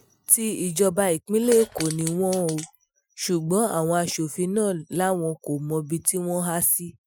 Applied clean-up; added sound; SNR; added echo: classical method Wiener filter.